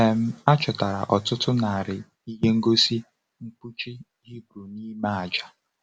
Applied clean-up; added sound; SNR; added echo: none; none; none; none.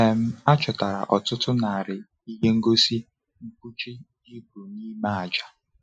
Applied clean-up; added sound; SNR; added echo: classical method Wiener filter.